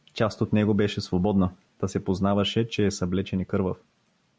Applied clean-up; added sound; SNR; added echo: none; none; none; none.